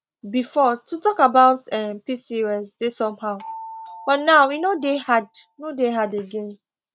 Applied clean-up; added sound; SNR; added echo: neural mask model RNNoise.